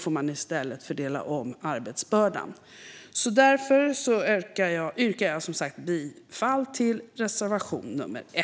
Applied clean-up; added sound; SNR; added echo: none; none; none; none.